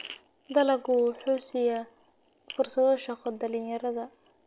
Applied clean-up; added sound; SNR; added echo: none; none; none; none.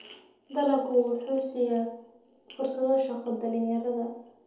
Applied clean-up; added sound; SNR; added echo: none; none; none; reverberation time 2.1 s.